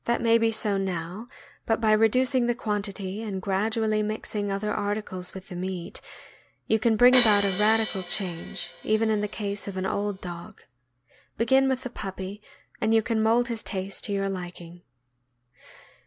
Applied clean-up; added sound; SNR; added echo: none; Crash cymbal; -2 dB; none.